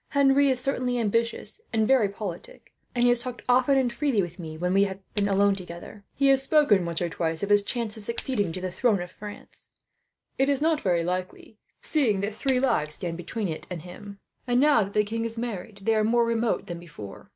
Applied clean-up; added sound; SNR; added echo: none; Splash, splatter; 14 dB; none.